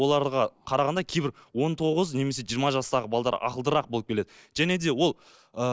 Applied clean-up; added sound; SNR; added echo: none; none; none; none.